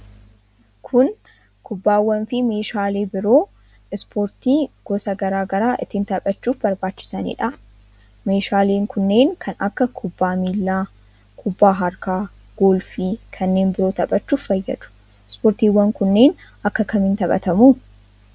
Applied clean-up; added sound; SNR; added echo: none; none; none; none.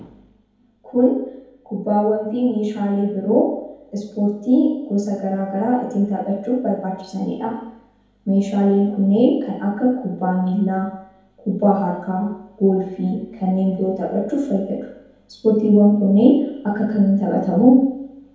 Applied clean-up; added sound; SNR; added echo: none; none; none; reverberation time 1.9 s.